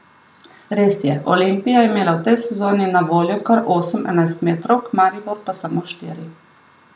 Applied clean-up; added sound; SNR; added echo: none; none; none; none.